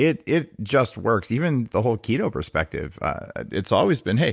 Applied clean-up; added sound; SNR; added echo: none; none; none; none.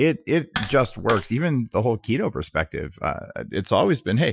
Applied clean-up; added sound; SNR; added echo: classical method Wiener filter.